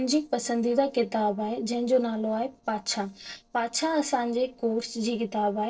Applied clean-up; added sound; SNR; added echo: neural separator model SepFormer DNS4.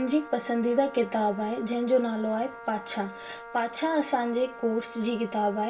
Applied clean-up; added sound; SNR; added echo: none; Wind instrument, woodwind instrument; 16 dB; reverberation time 0.2 s.